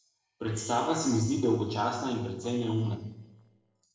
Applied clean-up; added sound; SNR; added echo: neural separator model SepFormer DNS4.